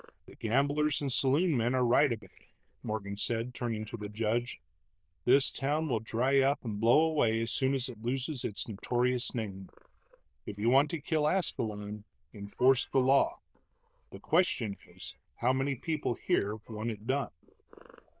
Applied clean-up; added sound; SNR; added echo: neural diffusion model UNIVERSE++.